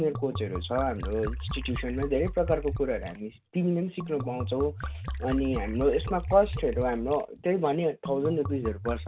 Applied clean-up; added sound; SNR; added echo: none; Liquid; 7 dB; none.